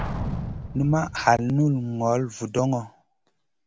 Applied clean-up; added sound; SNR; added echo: none; Explosion; 10 dB; none.